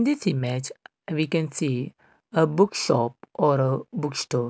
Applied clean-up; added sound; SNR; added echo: none; none; none; none.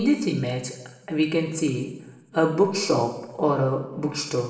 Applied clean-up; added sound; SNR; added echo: none; none; none; reverberation time 1.0 s.